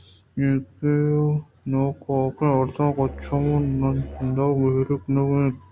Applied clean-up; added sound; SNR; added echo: none; Musical instrument; 15 dB; none.